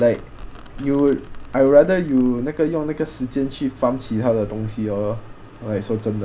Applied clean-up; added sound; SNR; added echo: none; Domestic sounds, home sounds; 17 dB; none.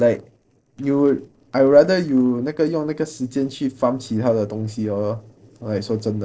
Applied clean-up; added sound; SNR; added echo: neural separator model SepFormer DNS4.